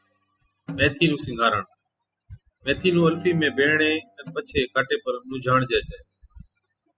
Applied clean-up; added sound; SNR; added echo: classical method spectral subtraction.